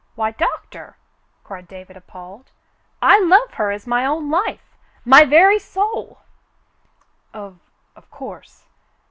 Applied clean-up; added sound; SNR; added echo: none; none; none; none.